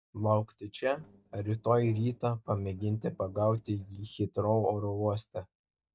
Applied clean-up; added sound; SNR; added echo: neural mask model DeepFilterNet 3.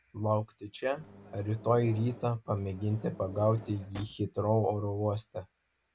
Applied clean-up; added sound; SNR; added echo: none; Microwave oven + Drawer open or close; 17 dB; none.